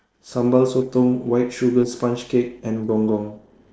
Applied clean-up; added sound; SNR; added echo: neural separator model SepFormer DNS4.